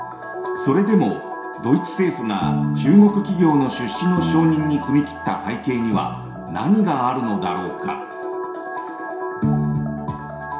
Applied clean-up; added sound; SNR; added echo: none; none; none; reverberation time 0.7 s.